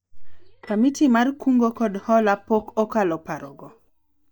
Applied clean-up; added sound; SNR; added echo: neural mask model DeepFilterNet 3.